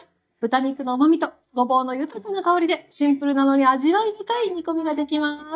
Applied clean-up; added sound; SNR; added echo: neural mask model DeepFilterNet 3.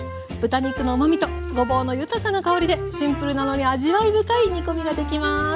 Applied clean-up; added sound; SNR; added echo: none; none; none; none.